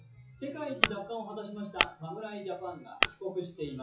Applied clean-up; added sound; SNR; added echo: classical method WPE with log-MMSE.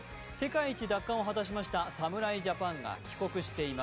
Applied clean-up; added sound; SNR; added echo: none; none; none; none.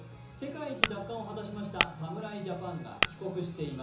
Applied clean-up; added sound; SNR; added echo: none; Tap / Glass; -4 dB; reverberation time 0.7 s.